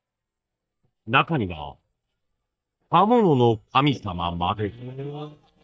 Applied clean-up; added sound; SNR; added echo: neural mask model DeepFilterNet 3.